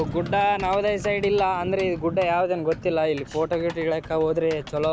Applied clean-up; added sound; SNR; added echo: none; Typing; 19 dB; none.